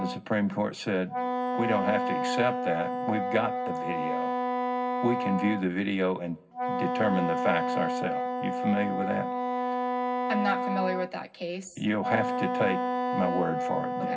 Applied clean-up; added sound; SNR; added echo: none; Wind instrument, woodwind instrument; 0 dB; reverberation time 0.4 s.